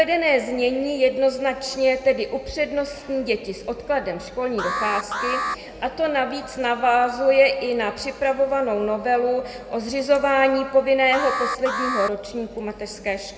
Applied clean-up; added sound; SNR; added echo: none; Alarm; 6 dB; reverberation time 1.5 s.